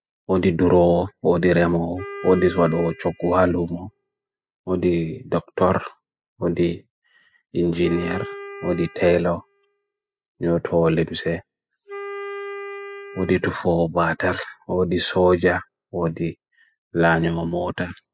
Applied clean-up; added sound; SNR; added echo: classical method spectral subtraction.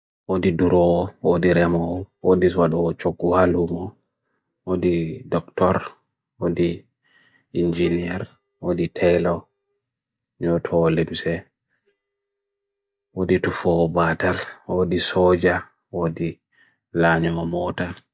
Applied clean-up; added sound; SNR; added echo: neural mask model DeepFilterNet 3.